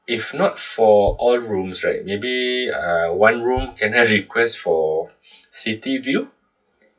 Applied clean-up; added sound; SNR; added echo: classical method WPE with log-MMSE.